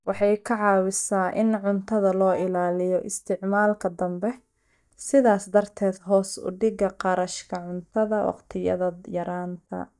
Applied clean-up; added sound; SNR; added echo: neural mask model DeepFilterNet 3.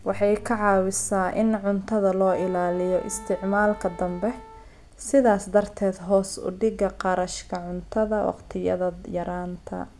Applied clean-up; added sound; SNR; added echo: none; Wind instrument, woodwind instrument; 19 dB; none.